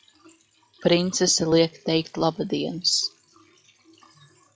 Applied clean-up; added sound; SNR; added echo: classical method log-MMSE.